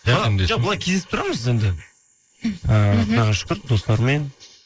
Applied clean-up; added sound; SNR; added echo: neural mask model Resemble Enhance denoiser.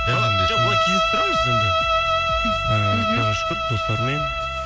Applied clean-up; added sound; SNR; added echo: none; Bowed string instrument; -5 dB; none.